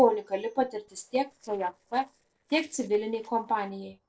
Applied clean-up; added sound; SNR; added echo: neural separator model SepFormer DNS4.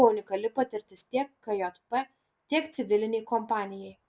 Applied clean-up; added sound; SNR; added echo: none; none; none; none.